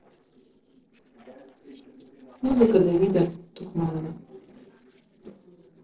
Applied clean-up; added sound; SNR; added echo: neural separator model SepFormer DNS4.